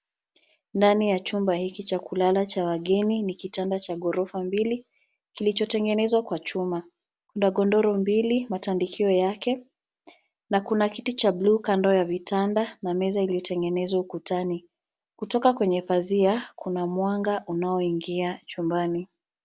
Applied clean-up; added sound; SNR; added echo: none; none; none; none.